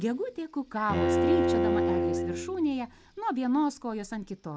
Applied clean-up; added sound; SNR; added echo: none; Bowed string instrument; -2 dB; none.